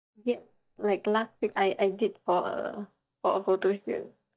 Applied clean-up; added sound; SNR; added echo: neural mask model DeepFilterNet 3.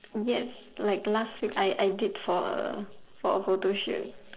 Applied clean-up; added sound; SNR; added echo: neural separator model SepFormer DNS4.